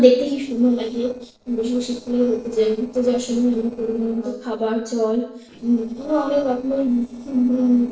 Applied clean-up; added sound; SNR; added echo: neural separator model SepFormer DNS4.